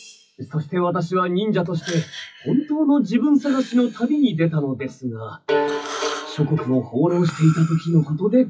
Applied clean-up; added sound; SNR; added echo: classical method WPE with log-MMSE.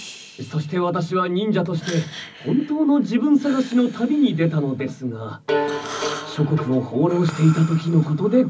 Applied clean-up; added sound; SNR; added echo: none; Breathing; 18 dB; reverberation time 0.4 s.